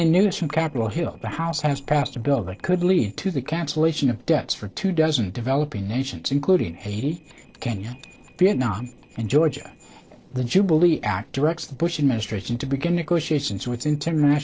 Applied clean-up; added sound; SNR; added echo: neural separator model SepFormer DNS4.